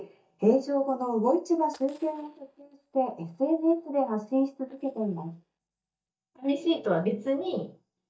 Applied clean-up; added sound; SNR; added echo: neural mask model DeepFilterNet 3.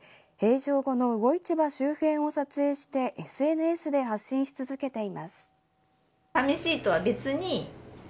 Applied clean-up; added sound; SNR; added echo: none; none; none; none.